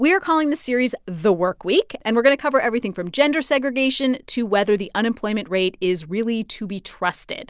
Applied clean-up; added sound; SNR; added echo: none; none; none; none.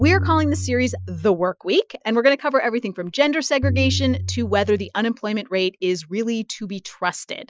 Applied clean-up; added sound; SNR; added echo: classical method Wiener filter.